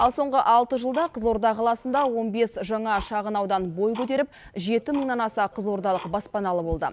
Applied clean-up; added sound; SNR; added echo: none; Tick-tock; 19 dB; none.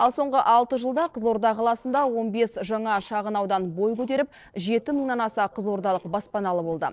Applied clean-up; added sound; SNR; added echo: neural separator model SepFormer DNS4.